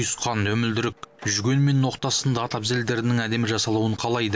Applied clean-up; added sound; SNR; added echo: none; none; none; none.